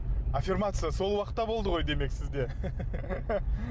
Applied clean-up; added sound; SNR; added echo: none; none; none; none.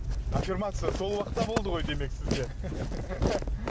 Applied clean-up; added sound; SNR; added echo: none; Walk, footsteps; 3 dB; none.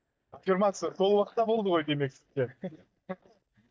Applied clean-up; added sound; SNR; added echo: neural mask model DeepFilterNet 3.